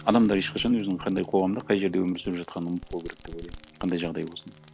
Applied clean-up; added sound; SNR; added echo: none; Fireworks + Bowed string instrument; 18 dB; none.